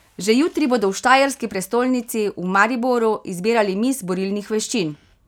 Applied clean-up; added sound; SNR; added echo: none; none; none; none.